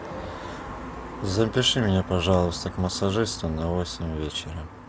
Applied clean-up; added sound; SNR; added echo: none; none; none; none.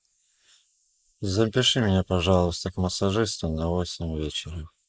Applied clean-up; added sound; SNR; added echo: neural mask model Resemble Enhance denoiser.